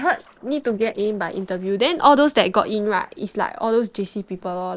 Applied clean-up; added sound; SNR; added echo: neural separator model SepFormer DNS4.